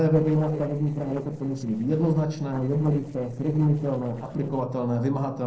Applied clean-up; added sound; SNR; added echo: neural separator model SepFormer DNS4.